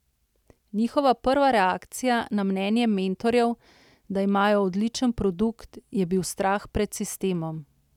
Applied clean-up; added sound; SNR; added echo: none; none; none; none.